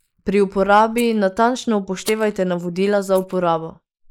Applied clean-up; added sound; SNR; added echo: neural mask model Resemble Enhance denoiser.